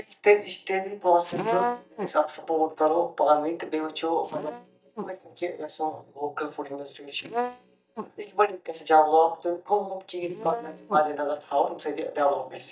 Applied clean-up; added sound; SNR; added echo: neural mask model DeepFilterNet 3.